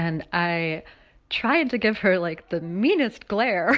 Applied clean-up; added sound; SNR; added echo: none; none; none; none.